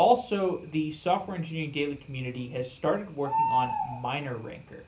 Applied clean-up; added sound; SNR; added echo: none; Bird; 6 dB; reverberation time 0.3 s.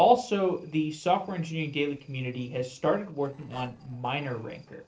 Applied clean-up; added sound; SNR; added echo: neural separator model SepFormer DNS4.